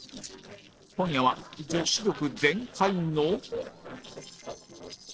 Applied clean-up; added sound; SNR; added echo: neural separator model SepFormer DNS4.